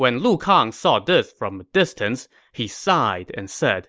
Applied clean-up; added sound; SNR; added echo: none; none; none; none.